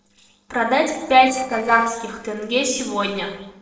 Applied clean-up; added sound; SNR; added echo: neural separator model SepFormer DNS4.